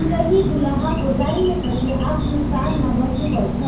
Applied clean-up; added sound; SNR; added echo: none; Insect; 0 dB; reverberation time 0.9 s.